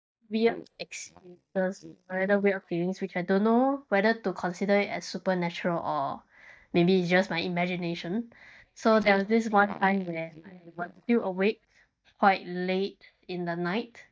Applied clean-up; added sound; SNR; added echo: neural mask model DeepFilterNet 3.